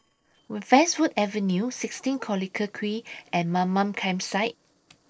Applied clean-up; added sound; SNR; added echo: neural separator model SepFormer DNS4.